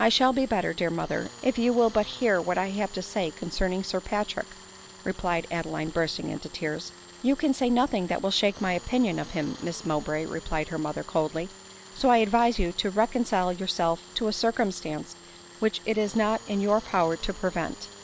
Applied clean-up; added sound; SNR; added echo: none; Tools; 19 dB; none.